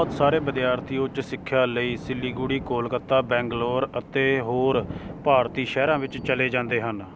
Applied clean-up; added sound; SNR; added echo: none; Thunder; 12 dB; none.